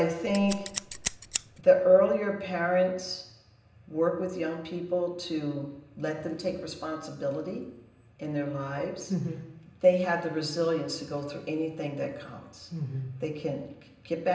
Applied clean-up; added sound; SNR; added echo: none; Scissors; 7 dB; reverberation time 0.9 s.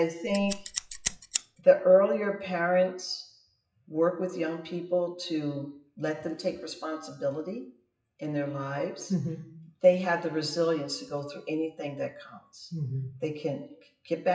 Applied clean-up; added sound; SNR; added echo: classical method WPE with log-MMSE.